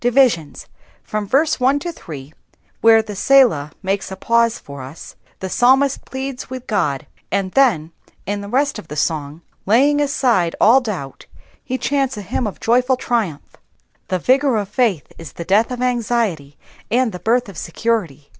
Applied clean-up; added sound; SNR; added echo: none; none; none; none.